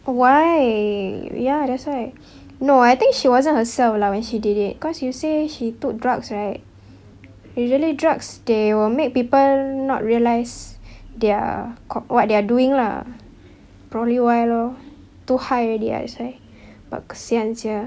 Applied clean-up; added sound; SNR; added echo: none; none; none; none.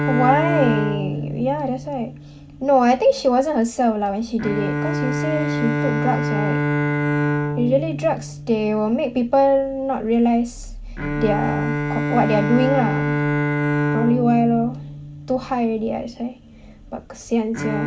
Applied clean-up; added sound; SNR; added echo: none; Bowed string instrument; 3 dB; reverberation time 0.3 s.